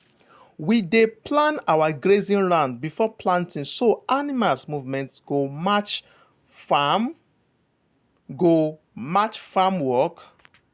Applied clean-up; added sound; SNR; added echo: none; none; none; none.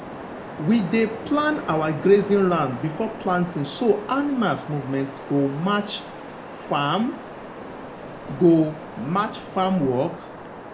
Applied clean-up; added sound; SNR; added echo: none; Waves, surf; 13 dB; reverberation time 0.4 s.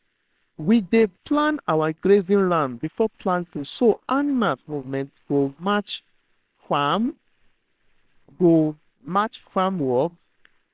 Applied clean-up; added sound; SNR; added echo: neural separator model SepFormer WHAMR!.